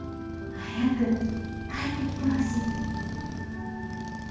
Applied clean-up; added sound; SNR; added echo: none; Motorcycle; 6 dB; reverberation time 1.3 s.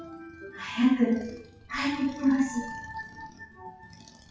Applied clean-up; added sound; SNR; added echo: classical method WPE with log-MMSE.